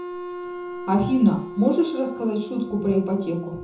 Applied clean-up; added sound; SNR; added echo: none; Wind instrument, woodwind instrument; 11 dB; reverberation time 0.5 s.